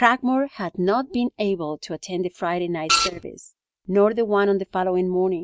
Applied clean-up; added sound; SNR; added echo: neural mask model RNNoise.